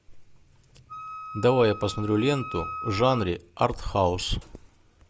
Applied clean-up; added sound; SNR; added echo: none; Wind instrument, woodwind instrument; 12 dB; none.